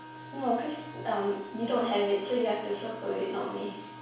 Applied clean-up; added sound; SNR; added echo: none; Wind instrument, woodwind instrument; 15 dB; reverberation time 0.7 s.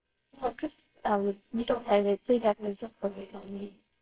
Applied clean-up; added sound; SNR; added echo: neural separator model SepFormer WHAMR!.